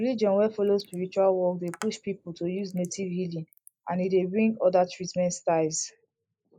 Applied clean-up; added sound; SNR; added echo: neural mask model Resemble Enhance denoiser.